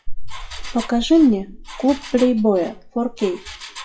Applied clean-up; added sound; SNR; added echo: classical method WPE with log-MMSE.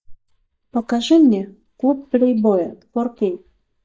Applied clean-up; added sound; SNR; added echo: neural mask model DeepFilterNet 3.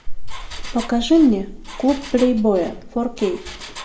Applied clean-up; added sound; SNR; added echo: none; Engine; 19 dB; reverberation time 0.6 s.